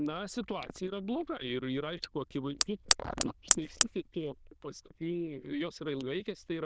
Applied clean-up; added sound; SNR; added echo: neural diffusion model UNIVERSE++.